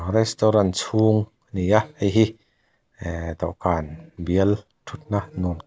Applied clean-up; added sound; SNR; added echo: none; none; none; none.